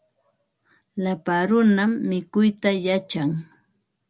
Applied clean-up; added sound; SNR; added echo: none; none; none; none.